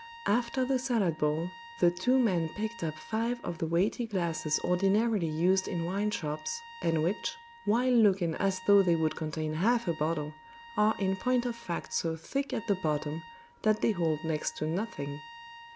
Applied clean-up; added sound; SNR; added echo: none; Trumpet; 19 dB; none.